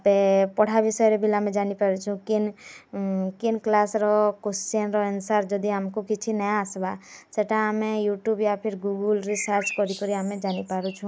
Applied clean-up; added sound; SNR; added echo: none; Bird; 13 dB; none.